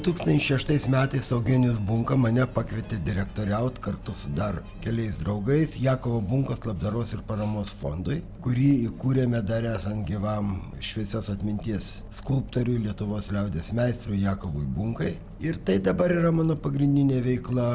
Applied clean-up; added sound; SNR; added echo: none; none; none; none.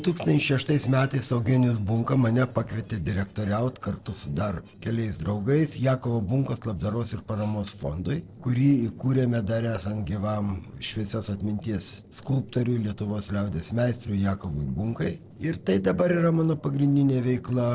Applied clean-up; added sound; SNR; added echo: neural separator model SepFormer DNS4.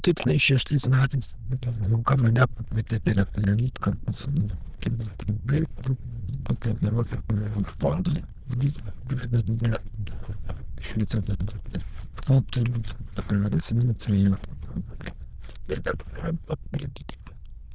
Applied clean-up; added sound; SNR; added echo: neural diffusion model UNIVERSE++.